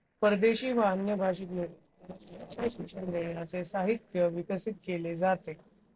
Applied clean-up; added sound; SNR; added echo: neural separator model SepFormer DNS4.